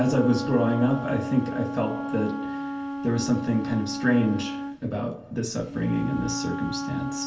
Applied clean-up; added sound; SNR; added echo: none; Wind instrument, woodwind instrument; 6 dB; reverberation time 0.2 s.